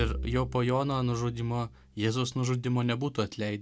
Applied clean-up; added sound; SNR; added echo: none; Bowed string instrument; 11 dB; none.